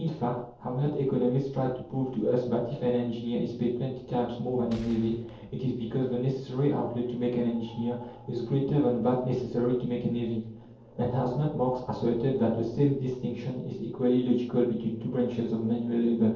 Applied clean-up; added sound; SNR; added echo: neural separator model SepFormer DNS4.